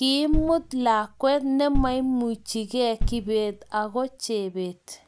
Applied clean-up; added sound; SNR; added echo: none; Bass drum; 5 dB; none.